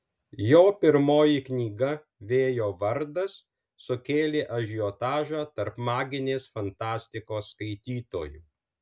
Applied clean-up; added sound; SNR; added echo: none; none; none; none.